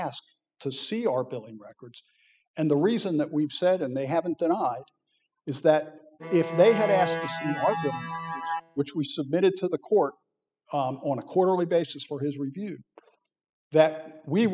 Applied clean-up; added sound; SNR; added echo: classical method spectral subtraction.